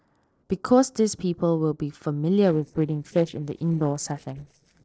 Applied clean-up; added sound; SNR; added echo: neural separator model SepFormer DNS4.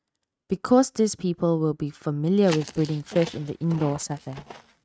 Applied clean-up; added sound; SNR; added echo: neural mask model RNNoise.